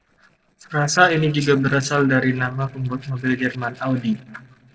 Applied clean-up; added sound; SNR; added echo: neural separator model SepFormer DNS4.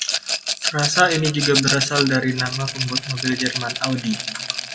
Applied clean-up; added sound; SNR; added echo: none; Rattle; 3 dB; reverberation time 1.2 s.